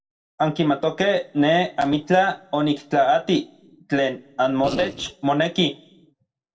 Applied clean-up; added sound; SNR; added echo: neural separator model SepFormer DNS4.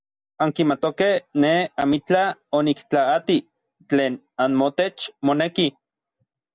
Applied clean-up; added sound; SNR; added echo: none; none; none; none.